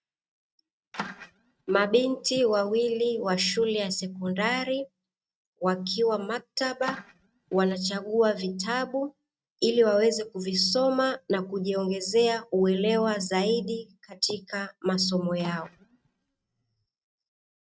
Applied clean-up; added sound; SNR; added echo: neural mask model RNNoise.